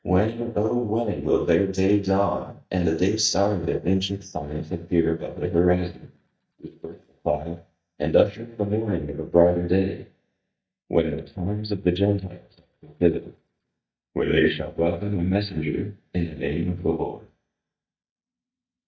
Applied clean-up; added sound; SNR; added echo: neural mask model DeepFilterNet 3.